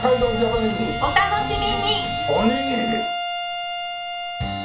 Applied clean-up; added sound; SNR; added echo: none; Bowed string instrument; 4 dB; reverberation time 0.4 s.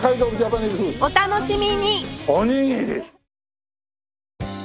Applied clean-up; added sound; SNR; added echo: none; none; none; none.